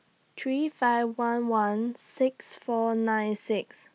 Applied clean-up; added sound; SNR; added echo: none; none; none; none.